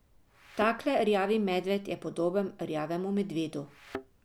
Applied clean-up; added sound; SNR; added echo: none; Thump, thud; 14 dB; none.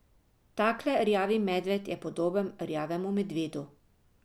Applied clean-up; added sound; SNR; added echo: none; none; none; none.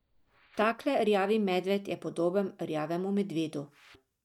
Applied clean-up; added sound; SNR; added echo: neural mask model DeepFilterNet 3.